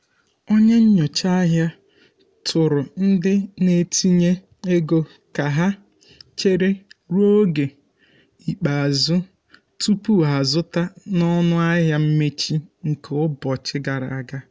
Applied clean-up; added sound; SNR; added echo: none; none; none; none.